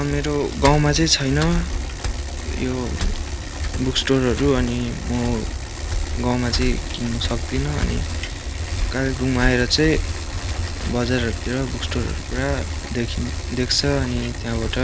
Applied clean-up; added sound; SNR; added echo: none; Bicycle; 2 dB; none.